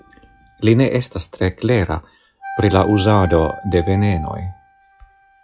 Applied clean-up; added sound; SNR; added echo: classical method log-MMSE.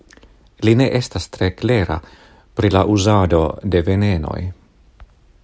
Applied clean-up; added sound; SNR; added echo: none; none; none; none.